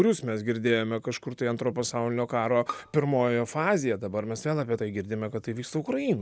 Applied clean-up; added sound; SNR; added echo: none; Bowed string instrument; 17 dB; none.